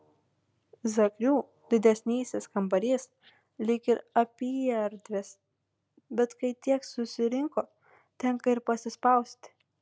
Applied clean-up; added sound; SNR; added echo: none; none; none; none.